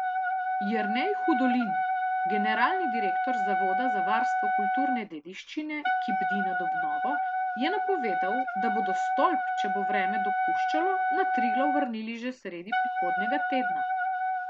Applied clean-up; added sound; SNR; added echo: none; Wind instrument, woodwind instrument; -5 dB; none.